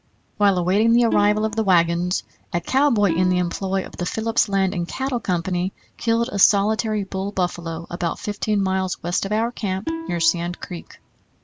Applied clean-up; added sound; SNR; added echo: none; Plucked string instrument; 10 dB; none.